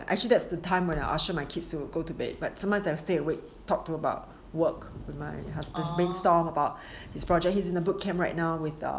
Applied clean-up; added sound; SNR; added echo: none; none; none; none.